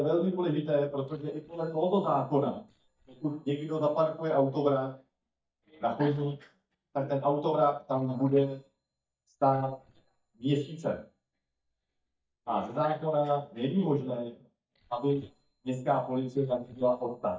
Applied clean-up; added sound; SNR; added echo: neural mask model DeepFilterNet 3.